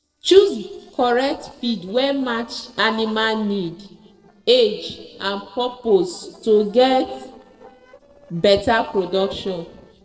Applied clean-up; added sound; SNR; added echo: neural separator model SepFormer DNS4.